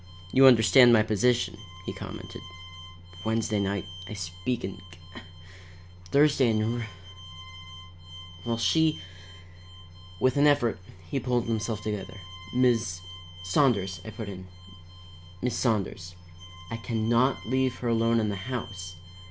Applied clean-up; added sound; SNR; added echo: none; Bowed string instrument; 19 dB; none.